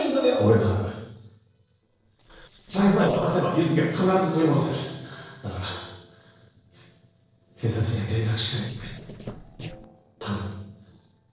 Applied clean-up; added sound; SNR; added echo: neural separator model SepFormer DNS4.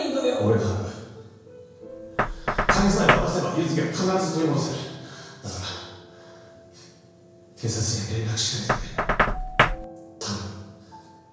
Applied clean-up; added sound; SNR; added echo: none; Knock; 2 dB; reverberation time 1.0 s.